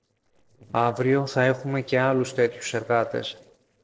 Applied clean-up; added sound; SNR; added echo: neural separator model SepFormer DNS4.